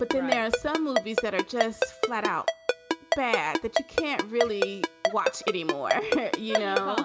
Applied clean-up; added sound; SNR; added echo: none; Ringtone; 0 dB; none.